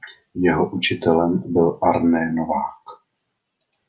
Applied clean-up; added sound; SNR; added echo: none; none; none; none.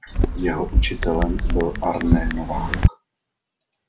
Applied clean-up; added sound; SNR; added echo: none; Chatter / Chirp, tweet / Car passing by / Typing; -4 dB; none.